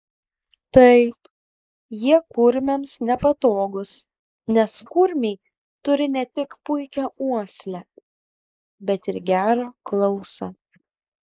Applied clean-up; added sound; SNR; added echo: neural mask model Resemble Enhance denoiser.